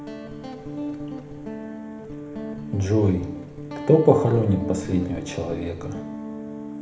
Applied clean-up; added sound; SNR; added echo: none; Guitar; 9 dB; reverberation time 1.0 s.